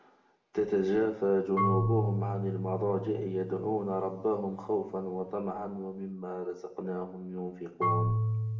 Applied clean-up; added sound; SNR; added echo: none; Marimba, xylophone / Wood; 3 dB; reverberation time 0.7 s.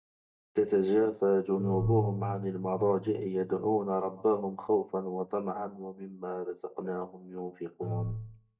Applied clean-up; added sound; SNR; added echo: neural mask model DeepFilterNet 3.